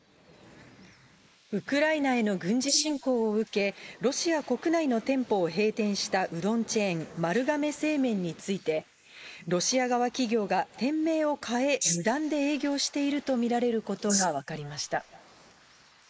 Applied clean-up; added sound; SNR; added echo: neural mask model Resemble Enhance denoiser.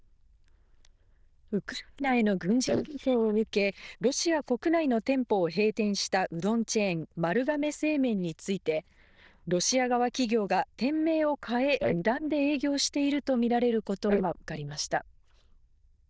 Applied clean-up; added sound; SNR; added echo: neural diffusion model UNIVERSE++.